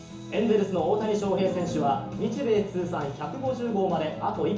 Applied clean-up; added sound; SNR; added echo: none; none; none; reverberation time 0.8 s.